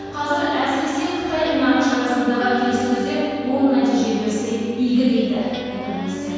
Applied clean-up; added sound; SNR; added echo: none; Guitar; 11 dB; reverberation time 2.1 s.